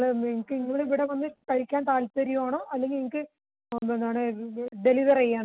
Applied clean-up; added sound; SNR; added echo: none; none; none; none.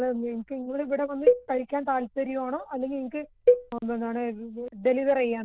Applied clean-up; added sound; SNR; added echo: neural diffusion model UNIVERSE++.